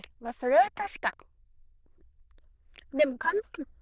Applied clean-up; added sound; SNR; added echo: neural diffusion model UNIVERSE++.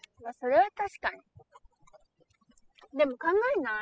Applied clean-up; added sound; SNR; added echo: classical method spectral subtraction.